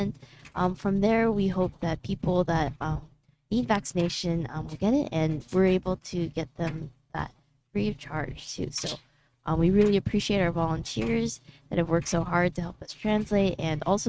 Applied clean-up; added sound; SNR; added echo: neural mask model RNNoise.